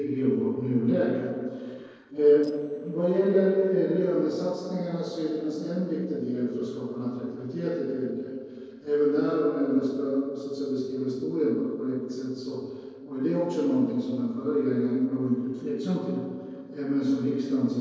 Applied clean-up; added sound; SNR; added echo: neural separator model SepFormer DNS4.